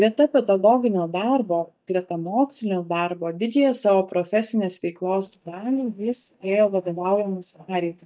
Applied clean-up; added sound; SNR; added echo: neural mask model DeepFilterNet 3.